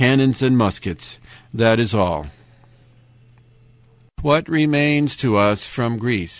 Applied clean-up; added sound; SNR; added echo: none; none; none; none.